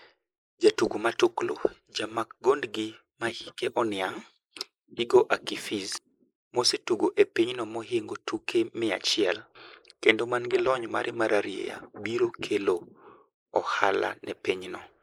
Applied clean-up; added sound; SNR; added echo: neural mask model Resemble Enhance denoiser.